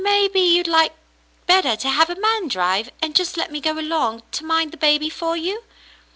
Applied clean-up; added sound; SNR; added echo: none; none; none; none.